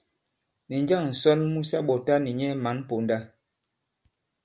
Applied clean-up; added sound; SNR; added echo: none; none; none; none.